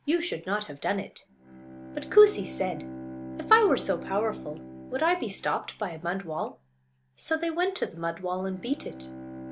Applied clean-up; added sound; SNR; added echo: none; Bowed string instrument; 14 dB; none.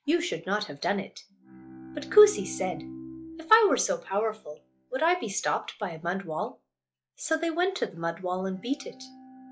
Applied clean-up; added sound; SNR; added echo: classical method log-MMSE.